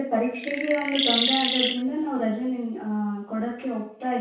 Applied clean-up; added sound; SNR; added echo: none; Chirp, tweet; -1 dB; reverberation time 0.7 s.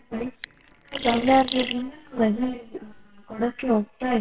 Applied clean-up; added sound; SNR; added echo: neural separator model SepFormer WHAMR!.